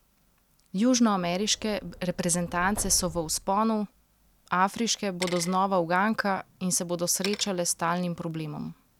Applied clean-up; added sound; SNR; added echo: none; Bicycle + Subway, metro, underground; 16 dB; none.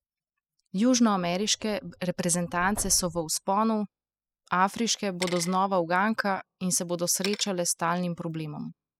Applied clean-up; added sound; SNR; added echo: classical method spectral subtraction.